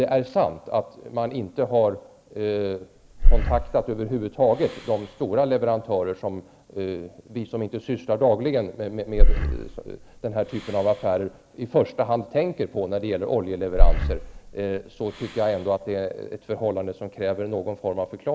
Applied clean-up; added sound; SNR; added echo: none; Breathing; -4 dB; none.